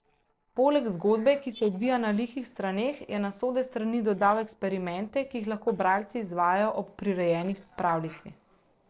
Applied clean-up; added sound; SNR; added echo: neural separator model SepFormer DNS4.